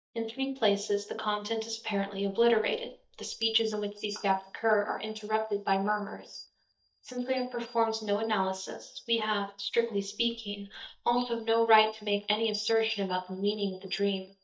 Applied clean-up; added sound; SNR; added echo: neural mask model DeepFilterNet 3.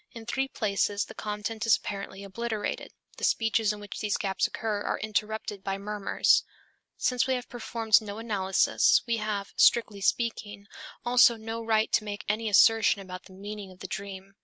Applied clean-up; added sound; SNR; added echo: none; none; none; none.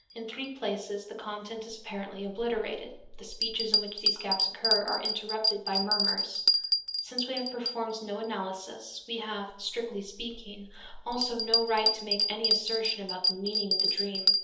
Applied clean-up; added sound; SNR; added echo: none; Bell; -3 dB; reverberation time 0.8 s.